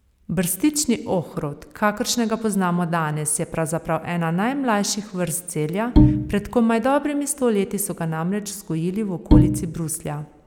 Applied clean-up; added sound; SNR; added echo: none; Bowed string instrument; -4 dB; none.